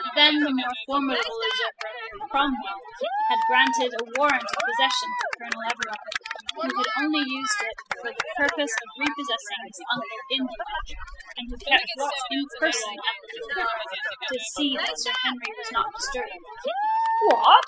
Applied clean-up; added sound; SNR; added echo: classical method spectral subtraction.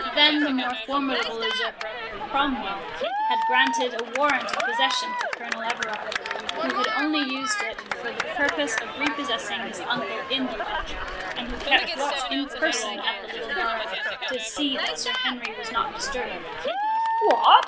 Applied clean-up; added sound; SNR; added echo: none; Cheering; 2 dB; none.